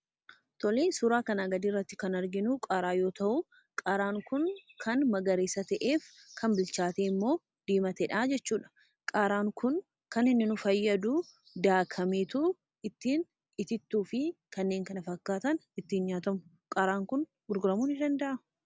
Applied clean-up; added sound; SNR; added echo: none; none; none; none.